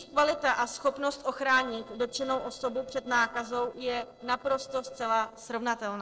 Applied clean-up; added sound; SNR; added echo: neural separator model SepFormer DNS4.